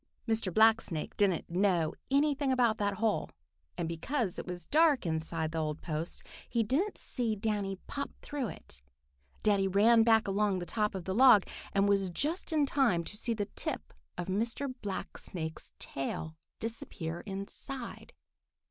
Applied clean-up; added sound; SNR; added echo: none; none; none; none.